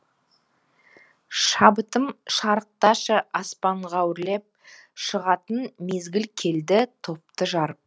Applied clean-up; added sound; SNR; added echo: none; none; none; none.